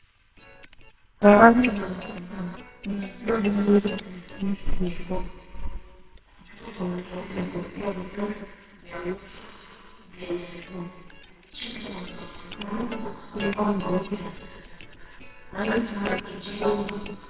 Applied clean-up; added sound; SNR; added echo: neural separator model SepFormer WHAMR!.